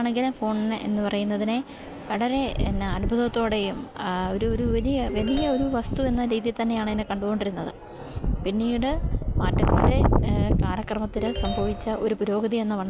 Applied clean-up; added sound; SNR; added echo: none; Ringtone; 12 dB; none.